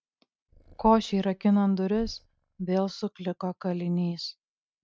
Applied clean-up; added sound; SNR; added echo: neural mask model RNNoise.